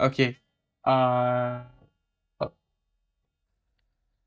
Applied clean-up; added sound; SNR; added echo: neural mask model DeepFilterNet 3.